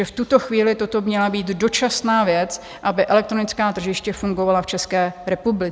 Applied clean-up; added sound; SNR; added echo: none; none; none; none.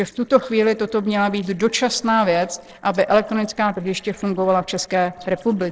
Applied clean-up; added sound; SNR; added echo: neural separator model SepFormer DNS4.